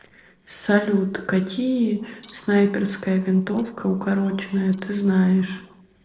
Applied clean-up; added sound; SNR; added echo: neural separator model SepFormer DNS4.